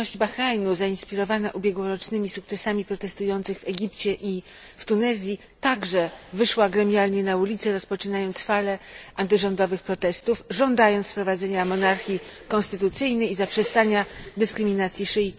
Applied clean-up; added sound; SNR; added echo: none; none; none; none.